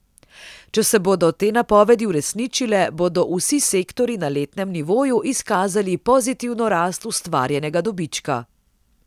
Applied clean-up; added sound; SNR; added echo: none; none; none; none.